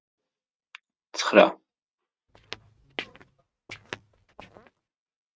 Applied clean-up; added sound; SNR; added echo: neural mask model RNNoise.